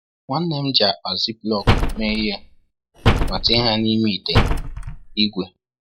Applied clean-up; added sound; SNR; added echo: classical method log-MMSE.